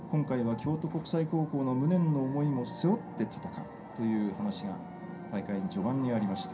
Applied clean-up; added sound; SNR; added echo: none; none; none; reverberation time 0.3 s.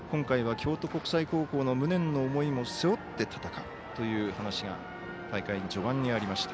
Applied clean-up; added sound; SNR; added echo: none; none; none; none.